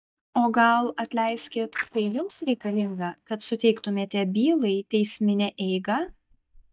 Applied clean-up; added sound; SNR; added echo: neural mask model DeepFilterNet 3.